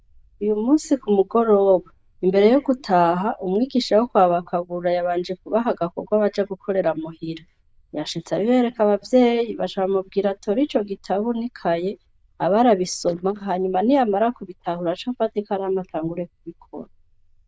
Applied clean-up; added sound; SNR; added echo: neural diffusion model UNIVERSE++.